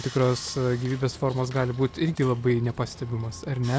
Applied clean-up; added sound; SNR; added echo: none; Sawing; 18 dB; none.